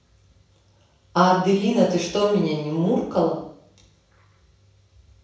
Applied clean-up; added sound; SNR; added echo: none; none; none; reverberation time 0.7 s.